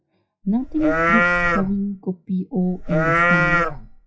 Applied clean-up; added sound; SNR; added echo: classical method WPE with log-MMSE.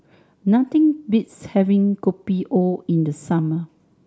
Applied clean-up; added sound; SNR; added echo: none; none; none; none.